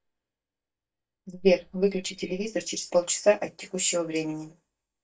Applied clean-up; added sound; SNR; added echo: neural mask model DeepFilterNet 3.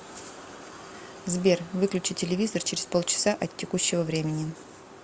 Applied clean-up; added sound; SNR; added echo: none; none; none; none.